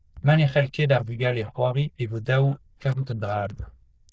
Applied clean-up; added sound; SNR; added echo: neural diffusion model UNIVERSE++.